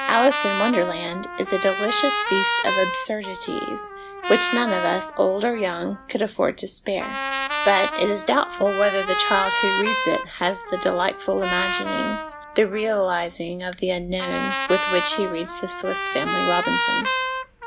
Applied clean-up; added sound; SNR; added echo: none; Trumpet; 3 dB; none.